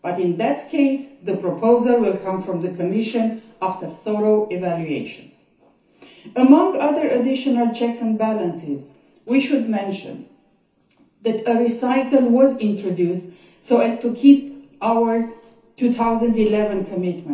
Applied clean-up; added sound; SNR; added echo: none; none; none; reverberation time 0.9 s.